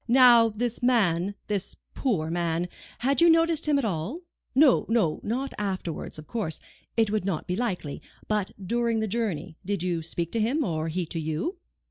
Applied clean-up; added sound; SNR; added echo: none; none; none; none.